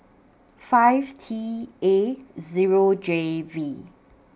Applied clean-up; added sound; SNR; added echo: none; none; none; none.